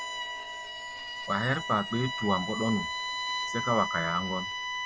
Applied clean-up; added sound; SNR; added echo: none; Bowed string instrument; 3 dB; none.